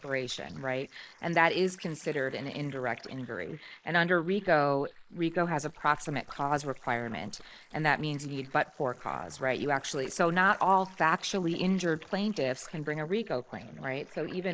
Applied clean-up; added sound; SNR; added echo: neural mask model Resemble Enhance denoiser.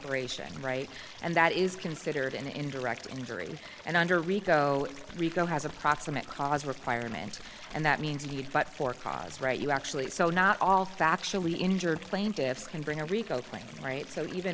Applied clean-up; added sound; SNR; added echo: none; Stream + Run; 16 dB; none.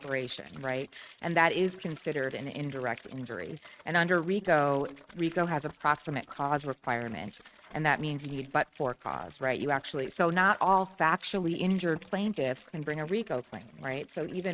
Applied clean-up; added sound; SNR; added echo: neural mask model RNNoise.